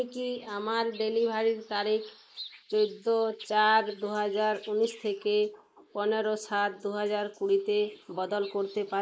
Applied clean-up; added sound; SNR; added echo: neural mask model Resemble Enhance denoiser.